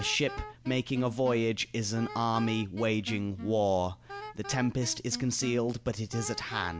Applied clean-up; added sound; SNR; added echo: none; Wind instrument, woodwind instrument; 14 dB; none.